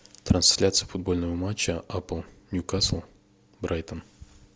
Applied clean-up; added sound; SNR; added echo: none; none; none; none.